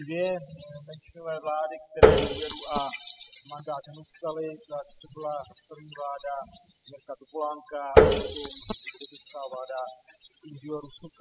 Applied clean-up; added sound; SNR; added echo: classical method spectral subtraction.